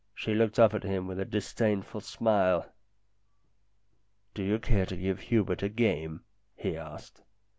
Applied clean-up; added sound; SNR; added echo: none; none; none; none.